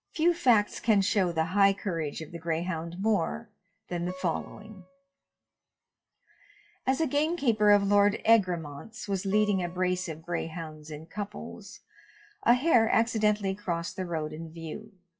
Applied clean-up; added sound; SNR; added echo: classical method WPE with log-MMSE.